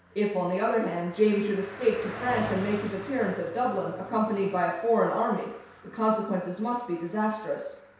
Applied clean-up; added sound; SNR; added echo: none; Car passing by; 16 dB; reverberation time 0.7 s.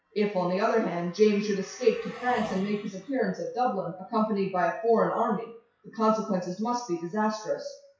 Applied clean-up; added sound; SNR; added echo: classical method WPE with log-MMSE.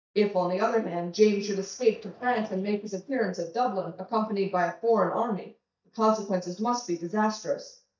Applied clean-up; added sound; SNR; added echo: neural mask model DeepFilterNet 3.